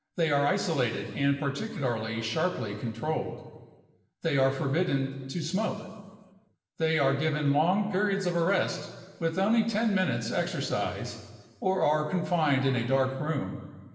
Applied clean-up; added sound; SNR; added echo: none; none; none; reverberation time 1.4 s.